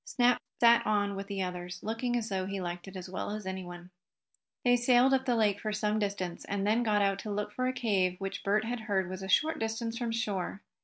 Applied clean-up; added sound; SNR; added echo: none; none; none; none.